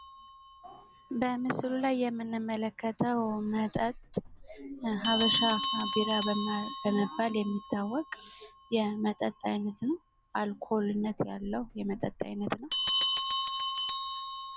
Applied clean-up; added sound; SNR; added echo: none; Bell; -2 dB; none.